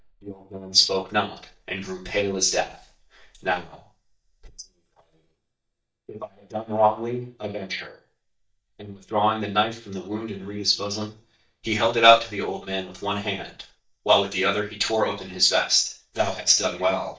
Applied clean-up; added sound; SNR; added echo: neural mask model DeepFilterNet 3.